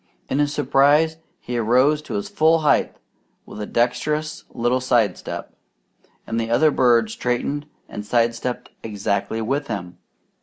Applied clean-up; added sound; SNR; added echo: none; none; none; none.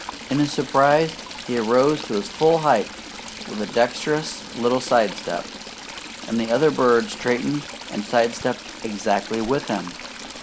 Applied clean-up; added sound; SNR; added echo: none; Stream / Trickle, dribble; 13 dB; none.